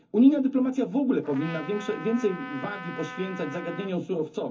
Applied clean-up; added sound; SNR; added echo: none; Trumpet; 14 dB; reverberation time 0.3 s.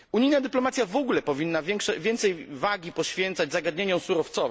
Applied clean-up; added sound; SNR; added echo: none; none; none; none.